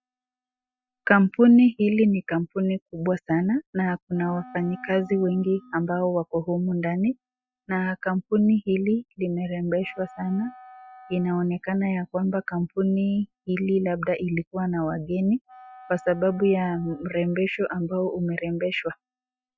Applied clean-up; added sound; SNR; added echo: classical method Wiener filter.